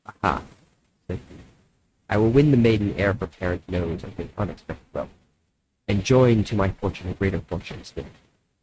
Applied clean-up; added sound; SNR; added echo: neural mask model RNNoise.